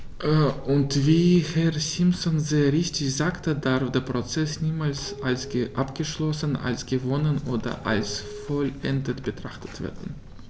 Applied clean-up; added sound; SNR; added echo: none; Glass; 18 dB; none.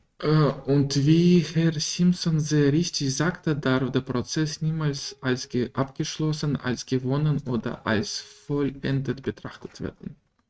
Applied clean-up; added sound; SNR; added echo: neural mask model RNNoise.